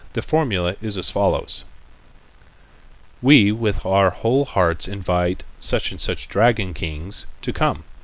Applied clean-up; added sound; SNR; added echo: none; none; none; none.